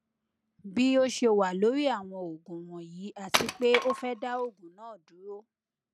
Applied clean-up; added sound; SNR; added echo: none; Wood; 3 dB; none.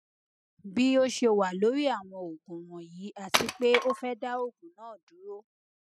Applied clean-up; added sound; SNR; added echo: classical method spectral subtraction.